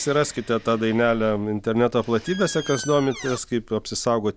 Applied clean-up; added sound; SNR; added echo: none; Squeak; 13 dB; none.